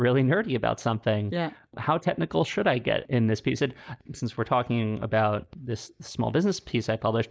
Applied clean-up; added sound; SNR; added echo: neural mask model Resemble Enhance denoiser.